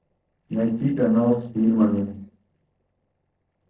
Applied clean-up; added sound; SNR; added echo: neural separator model SepFormer DNS4.